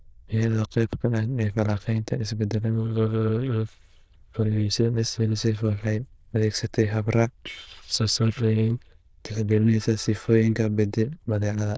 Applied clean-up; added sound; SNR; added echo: neural diffusion model UNIVERSE++.